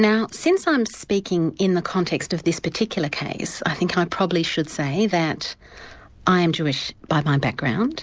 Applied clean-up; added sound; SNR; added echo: none; none; none; none.